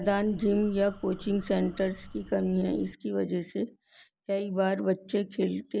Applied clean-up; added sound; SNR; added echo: none; Crow; 18 dB; none.